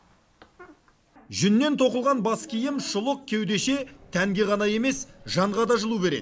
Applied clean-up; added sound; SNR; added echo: none; none; none; none.